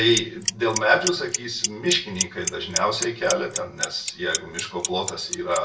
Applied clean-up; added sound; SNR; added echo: none; Clock; 6 dB; reverberation time 0.2 s.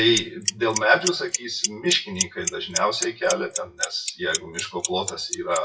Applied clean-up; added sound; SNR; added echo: classical method WPE with log-MMSE.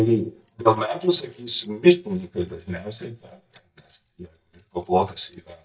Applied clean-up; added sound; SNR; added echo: neural mask model DeepFilterNet 3.